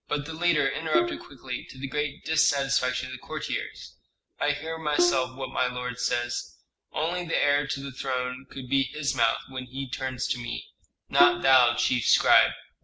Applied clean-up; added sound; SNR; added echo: none; Bowed string instrument; 4 dB; none.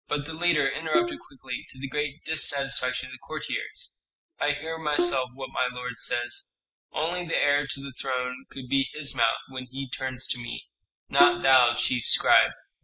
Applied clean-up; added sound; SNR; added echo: classical method spectral subtraction.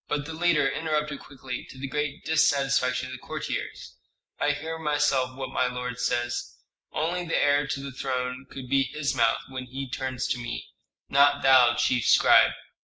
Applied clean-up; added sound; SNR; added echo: neural mask model Resemble Enhance denoiser.